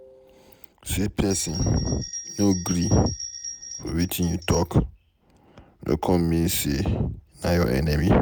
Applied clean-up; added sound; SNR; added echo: none; Bell; 11 dB; none.